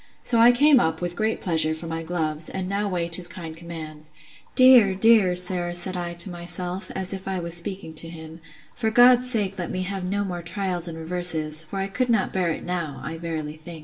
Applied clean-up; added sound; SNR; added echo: none; none; none; reverberation time 0.6 s.